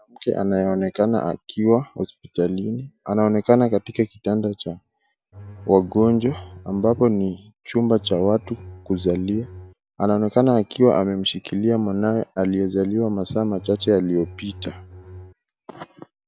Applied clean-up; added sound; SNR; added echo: none; Bowed string instrument; 18 dB; none.